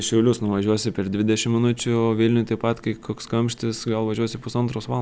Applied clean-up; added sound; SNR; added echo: none; none; none; none.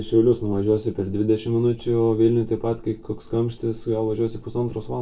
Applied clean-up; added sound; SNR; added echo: none; none; none; reverberation time 0.2 s.